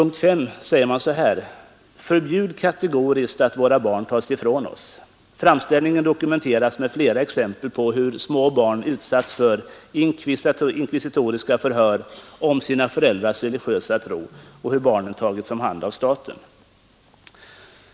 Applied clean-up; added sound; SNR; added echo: none; none; none; none.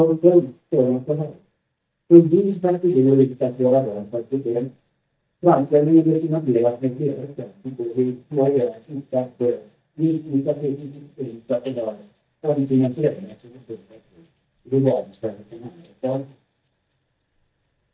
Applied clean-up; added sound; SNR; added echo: neural mask model DeepFilterNet 3.